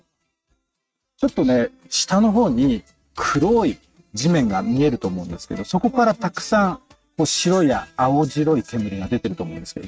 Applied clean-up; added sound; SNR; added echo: neural mask model RNNoise.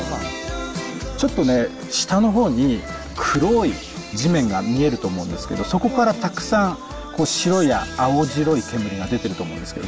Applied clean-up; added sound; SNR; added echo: none; Wind instrument, woodwind instrument; 20 dB; none.